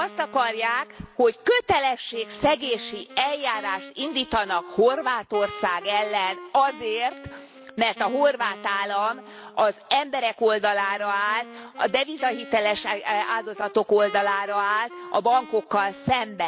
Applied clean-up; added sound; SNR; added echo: none; Wind instrument, woodwind instrument; 18 dB; none.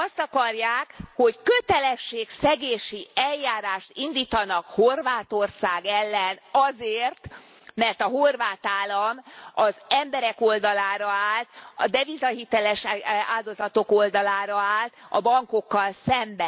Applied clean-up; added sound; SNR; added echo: none; none; none; none.